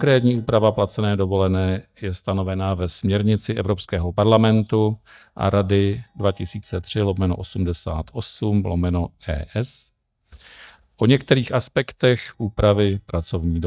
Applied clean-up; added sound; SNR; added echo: neural mask model DeepFilterNet 3.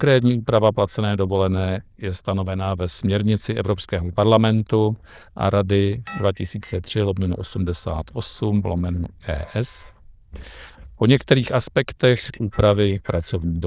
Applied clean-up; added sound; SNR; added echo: neural diffusion model UNIVERSE++.